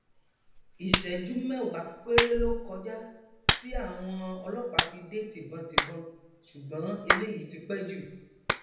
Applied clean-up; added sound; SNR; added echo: none; Clapping; -2 dB; reverberation time 0.9 s.